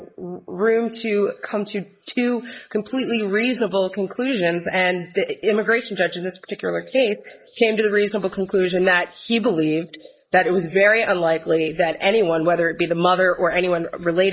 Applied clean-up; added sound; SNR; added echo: neural mask model Resemble Enhance denoiser.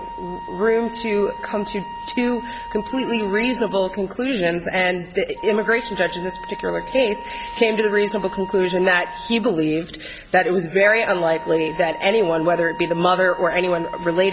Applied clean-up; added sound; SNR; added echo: none; Wind instrument, woodwind instrument; 13 dB; none.